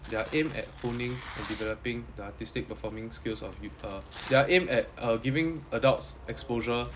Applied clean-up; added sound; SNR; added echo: none; Tearing; 17 dB; none.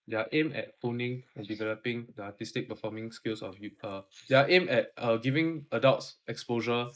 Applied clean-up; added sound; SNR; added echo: neural mask model Resemble Enhance denoiser.